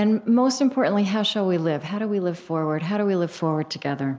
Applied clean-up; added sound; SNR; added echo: none; none; none; none.